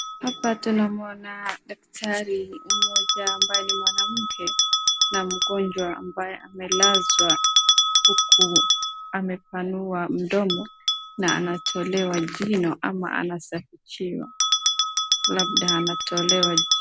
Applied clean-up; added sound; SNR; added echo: none; Bell; -3 dB; none.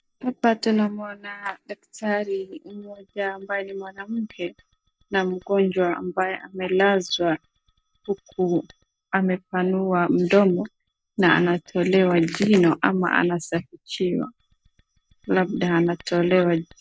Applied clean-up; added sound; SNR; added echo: neural mask model DeepFilterNet 3.